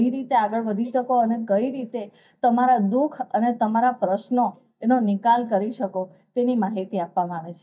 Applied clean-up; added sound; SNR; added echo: neural mask model DeepFilterNet 3.